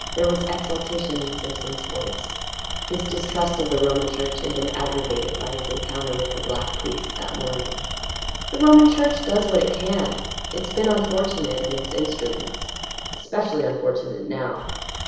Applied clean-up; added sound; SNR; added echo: none; Tools; 6 dB; reverberation time 1.0 s.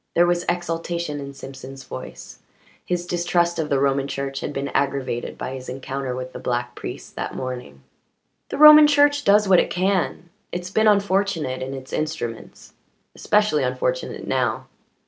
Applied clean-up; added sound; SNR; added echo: none; none; none; none.